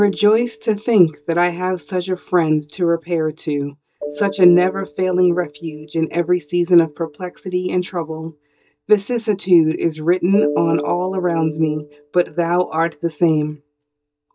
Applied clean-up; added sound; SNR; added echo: neural mask model DeepFilterNet 3.